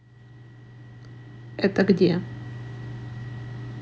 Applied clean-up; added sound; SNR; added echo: none; none; none; none.